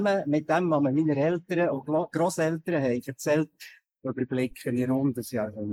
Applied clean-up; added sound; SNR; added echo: neural mask model Resemble Enhance denoiser.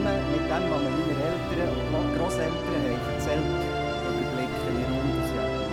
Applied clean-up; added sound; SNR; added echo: none; Musical instrument; -4 dB; none.